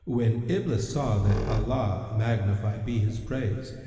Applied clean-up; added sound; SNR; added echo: none; Squeak; 10 dB; reverberation time 2.5 s.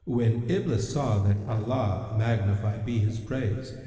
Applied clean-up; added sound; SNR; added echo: neural separator model SepFormer DNS4.